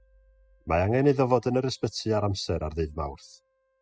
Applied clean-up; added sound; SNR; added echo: classical method spectral subtraction.